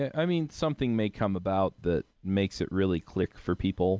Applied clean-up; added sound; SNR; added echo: none; none; none; none.